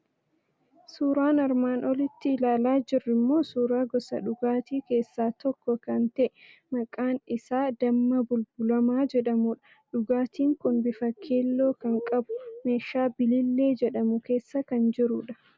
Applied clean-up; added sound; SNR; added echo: none; none; none; none.